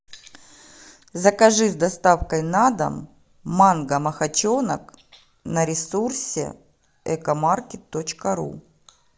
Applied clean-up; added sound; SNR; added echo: none; none; none; none.